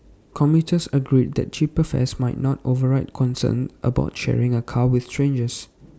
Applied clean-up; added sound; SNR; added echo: none; none; none; none.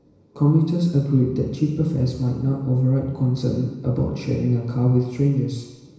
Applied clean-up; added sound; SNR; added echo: none; none; none; reverberation time 1.0 s.